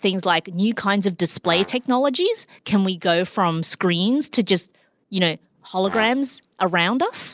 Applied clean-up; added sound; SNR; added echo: none; Brass instrument; 16 dB; none.